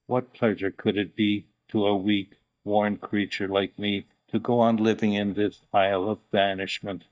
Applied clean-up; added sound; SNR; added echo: neural mask model DeepFilterNet 3.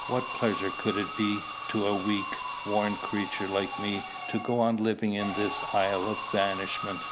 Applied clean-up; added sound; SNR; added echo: none; Alarm; -3 dB; none.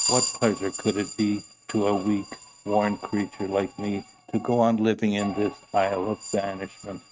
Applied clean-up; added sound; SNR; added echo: neural mask model RNNoise.